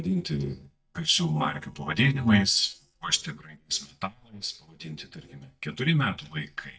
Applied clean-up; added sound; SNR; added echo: neural mask model DeepFilterNet 3.